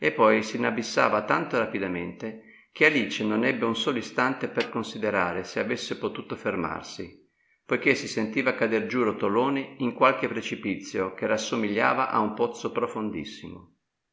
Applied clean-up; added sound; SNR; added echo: none; Snare drum; 15 dB; none.